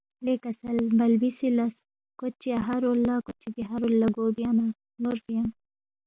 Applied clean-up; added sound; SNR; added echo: none; none; none; none.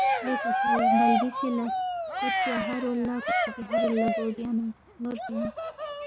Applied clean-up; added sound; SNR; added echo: none; Cheering; -2 dB; none.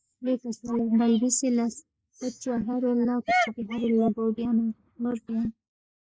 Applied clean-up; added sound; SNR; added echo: neural mask model Resemble Enhance denoiser.